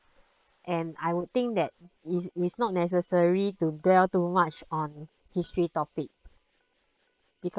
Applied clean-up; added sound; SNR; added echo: neural separator model SepFormer WHAM!.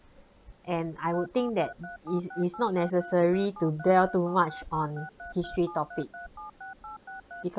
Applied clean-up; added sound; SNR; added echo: none; Telephone; 15 dB; none.